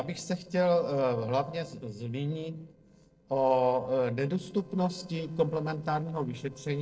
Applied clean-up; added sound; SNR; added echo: neural separator model SepFormer DNS4.